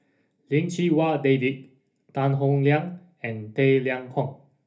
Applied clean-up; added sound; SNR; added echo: none; none; none; reverberation time 0.3 s.